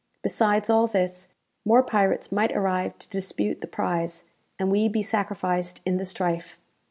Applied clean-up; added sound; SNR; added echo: none; none; none; none.